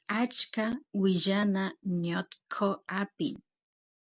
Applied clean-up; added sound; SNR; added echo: none; none; none; none.